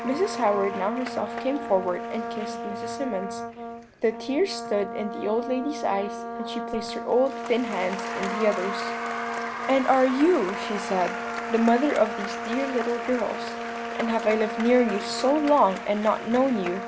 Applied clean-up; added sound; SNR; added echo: none; Applause + Brass instrument; 6 dB; none.